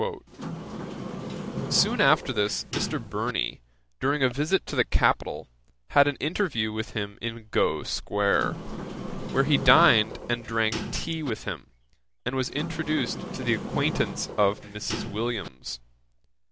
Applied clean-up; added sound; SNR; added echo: none; Sliding door; 7 dB; none.